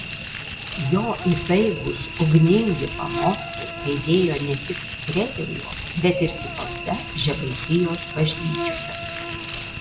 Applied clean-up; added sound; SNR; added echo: none; Cricket / Buzz + Crumpling, crinkling; 8 dB; none.